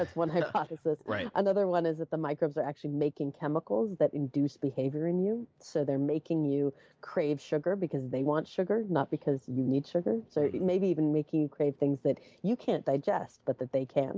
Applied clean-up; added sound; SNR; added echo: none; none; none; none.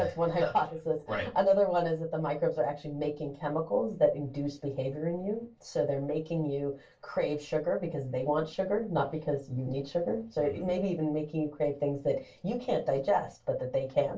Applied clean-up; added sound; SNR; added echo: none; none; none; reverberation time 0.2 s.